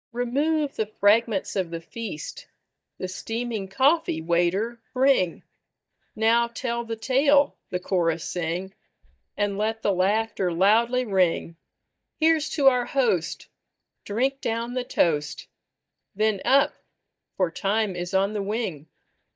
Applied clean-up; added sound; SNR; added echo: neural mask model DeepFilterNet 3.